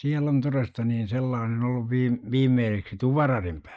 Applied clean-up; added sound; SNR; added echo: neural mask model Resemble Enhance denoiser.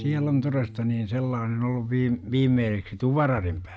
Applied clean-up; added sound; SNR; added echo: none; Piano; 19 dB; none.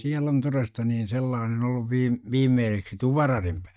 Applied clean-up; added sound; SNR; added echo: neural mask model DeepFilterNet 3.